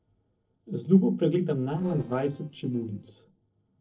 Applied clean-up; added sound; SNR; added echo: neural separator model SepFormer DNS4.